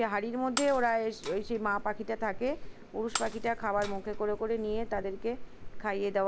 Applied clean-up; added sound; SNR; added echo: none; Thunder / Wind / Bird vocalization, bird call, bird song + Shatter; 8 dB; none.